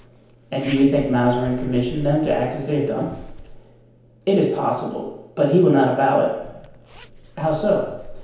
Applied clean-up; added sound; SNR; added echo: none; Zipper (clothing); 18 dB; reverberation time 1.0 s.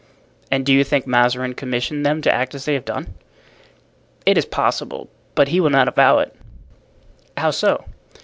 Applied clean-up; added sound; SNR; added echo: none; none; none; none.